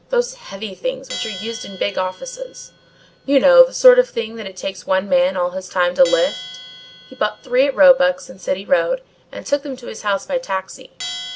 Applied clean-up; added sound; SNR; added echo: none; Bell; 18 dB; none.